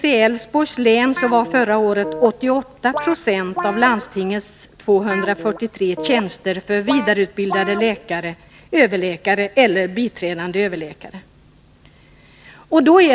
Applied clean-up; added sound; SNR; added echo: none; Guitar; 11 dB; none.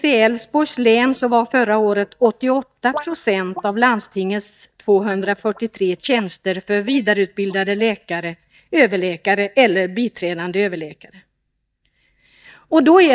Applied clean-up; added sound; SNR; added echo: neural mask model DeepFilterNet 3.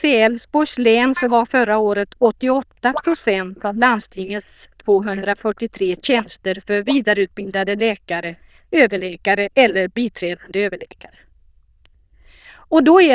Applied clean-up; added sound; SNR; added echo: neural diffusion model UNIVERSE++.